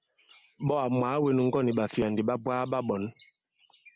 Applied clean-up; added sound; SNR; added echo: none; none; none; none.